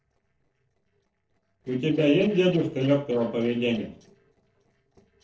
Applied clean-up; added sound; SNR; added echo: neural separator model SepFormer DNS4.